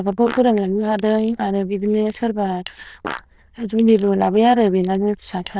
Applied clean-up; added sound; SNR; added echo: neural diffusion model UNIVERSE++.